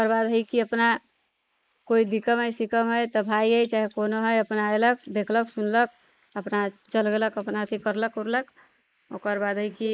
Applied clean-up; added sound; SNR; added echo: neural mask model Resemble Enhance denoiser.